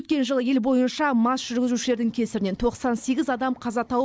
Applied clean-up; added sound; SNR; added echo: neural mask model Resemble Enhance denoiser.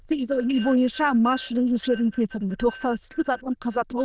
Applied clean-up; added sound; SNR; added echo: neural diffusion model UNIVERSE++.